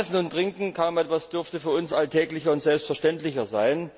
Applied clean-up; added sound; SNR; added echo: none; none; none; none.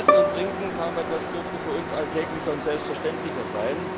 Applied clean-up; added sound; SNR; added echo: none; Bowed string instrument + Truck; -4 dB; none.